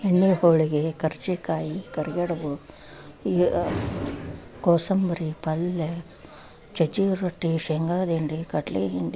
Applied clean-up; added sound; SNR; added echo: none; none; none; none.